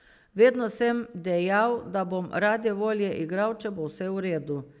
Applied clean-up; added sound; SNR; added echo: none; none; none; none.